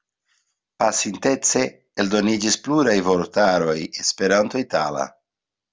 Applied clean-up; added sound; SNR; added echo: none; none; none; none.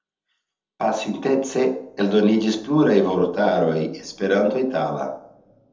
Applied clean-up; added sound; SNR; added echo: none; none; none; reverberation time 0.8 s.